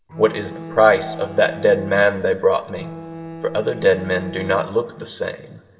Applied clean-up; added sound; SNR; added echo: none; Bowed string instrument; 14 dB; reverberation time 2.2 s.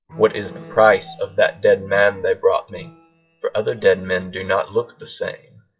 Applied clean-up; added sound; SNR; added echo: classical method WPE with log-MMSE.